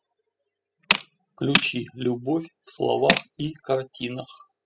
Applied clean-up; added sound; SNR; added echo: classical method spectral subtraction.